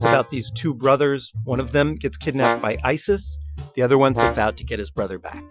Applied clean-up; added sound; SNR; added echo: classical method Wiener filter.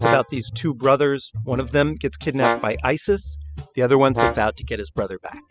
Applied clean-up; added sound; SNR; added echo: classical method spectral subtraction.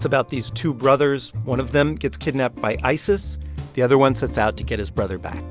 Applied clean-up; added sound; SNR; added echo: none; none; none; none.